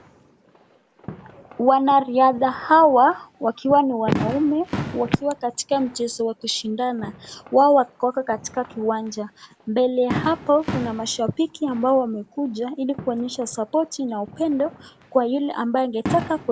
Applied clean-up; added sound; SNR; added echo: none; Fireworks; 14 dB; none.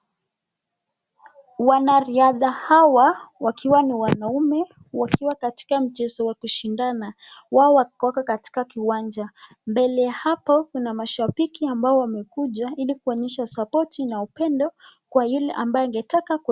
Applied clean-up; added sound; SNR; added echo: none; none; none; none.